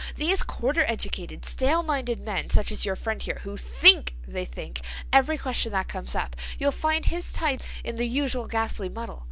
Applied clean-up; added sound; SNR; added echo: none; none; none; none.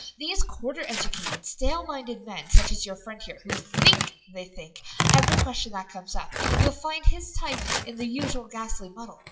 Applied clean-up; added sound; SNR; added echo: classical method WPE with log-MMSE.